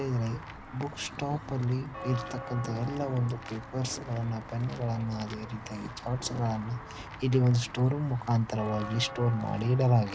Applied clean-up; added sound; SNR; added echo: none; Walk, footsteps / Bell; 12 dB; none.